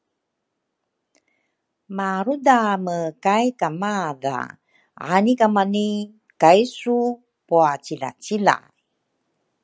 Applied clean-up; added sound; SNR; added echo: none; none; none; none.